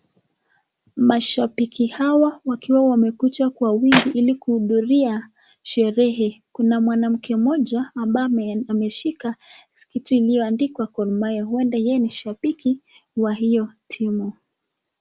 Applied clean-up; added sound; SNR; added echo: none; Clapping; 5 dB; none.